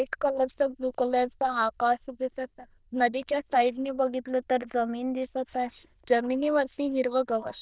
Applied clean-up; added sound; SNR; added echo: neural diffusion model UNIVERSE++.